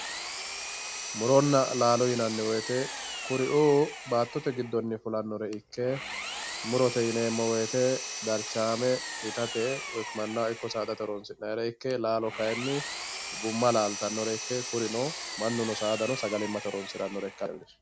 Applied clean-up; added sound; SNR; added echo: none; Engine; 9 dB; none.